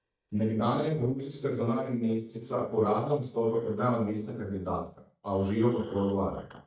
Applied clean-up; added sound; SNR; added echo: neural mask model DeepFilterNet 3.